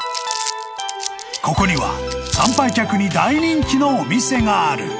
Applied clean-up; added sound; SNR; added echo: none; Crumpling, crinkling; 11 dB; none.